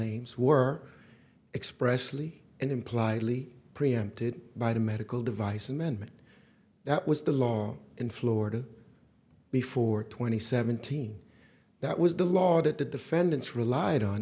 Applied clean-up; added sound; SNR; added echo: none; none; none; none.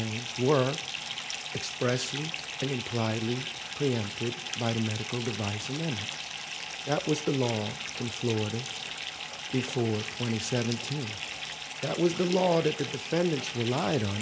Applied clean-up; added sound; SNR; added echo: none; Fill (with liquid) / Bathtub (filling or washing); 6 dB; none.